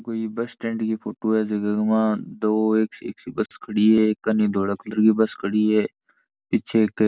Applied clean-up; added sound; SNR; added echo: none; none; none; none.